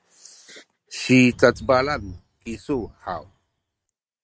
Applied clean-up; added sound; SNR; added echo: neural mask model RNNoise.